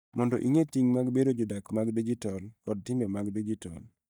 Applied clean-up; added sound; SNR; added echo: neural mask model DeepFilterNet 3.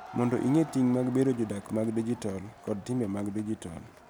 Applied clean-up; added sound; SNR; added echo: none; Crowd; 19 dB; none.